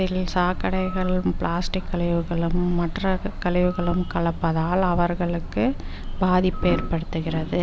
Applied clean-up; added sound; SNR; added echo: none; Bird; 19 dB; none.